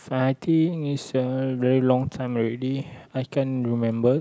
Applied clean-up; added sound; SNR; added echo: none; none; none; none.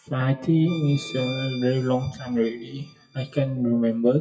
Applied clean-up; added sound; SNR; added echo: classical method WPE with log-MMSE.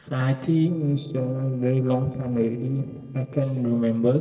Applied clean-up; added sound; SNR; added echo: neural separator model SepFormer DNS4.